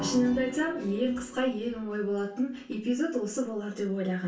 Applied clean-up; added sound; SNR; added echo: none; Drum; 13 dB; reverberation time 0.2 s.